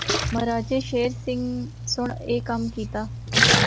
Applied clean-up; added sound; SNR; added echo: none; Splash, splatter; -2 dB; none.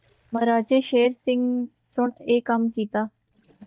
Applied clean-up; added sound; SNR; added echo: neural mask model DeepFilterNet 3.